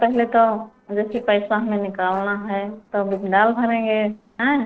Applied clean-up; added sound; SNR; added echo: neural separator model SepFormer DNS4.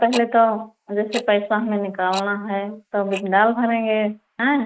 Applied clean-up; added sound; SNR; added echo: neural mask model Resemble Enhance denoiser.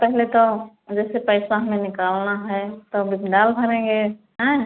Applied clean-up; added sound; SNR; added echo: none; none; none; none.